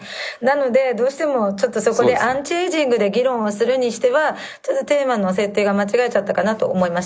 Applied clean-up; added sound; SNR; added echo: none; none; none; none.